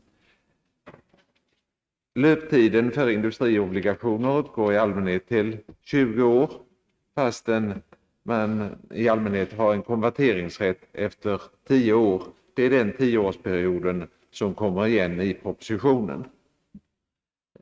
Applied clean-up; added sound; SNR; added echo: neural mask model RNNoise.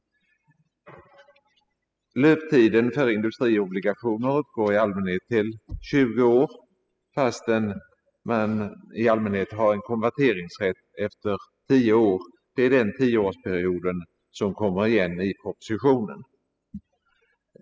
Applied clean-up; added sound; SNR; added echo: classical method spectral subtraction.